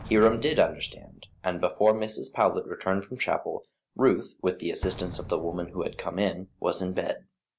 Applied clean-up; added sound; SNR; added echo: none; Explosion; 18 dB; none.